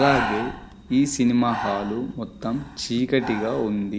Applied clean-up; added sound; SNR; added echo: none; Breathing; 9 dB; none.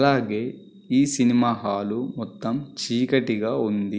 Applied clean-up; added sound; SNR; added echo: none; none; none; none.